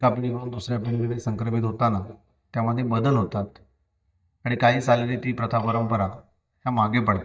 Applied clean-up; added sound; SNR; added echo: neural mask model DeepFilterNet 3.